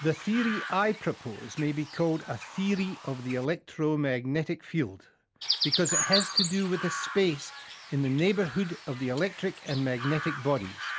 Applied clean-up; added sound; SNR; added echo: none; Chirp, tweet; 6 dB; none.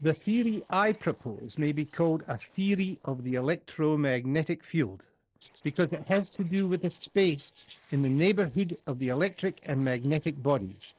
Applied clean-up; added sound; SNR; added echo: neural separator model SepFormer DNS4.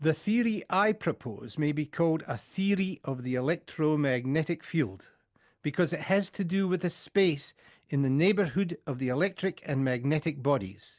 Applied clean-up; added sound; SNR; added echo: none; none; none; none.